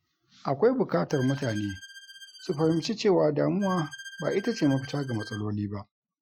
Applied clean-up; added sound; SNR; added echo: classical method Wiener filter.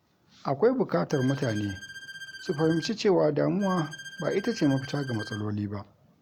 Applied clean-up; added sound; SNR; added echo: none; Bowed string instrument; 15 dB; none.